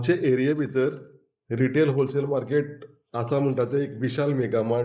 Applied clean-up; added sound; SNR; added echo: neural mask model Resemble Enhance denoiser.